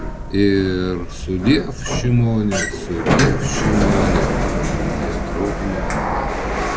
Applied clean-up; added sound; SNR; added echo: none; Sliding door; -1 dB; none.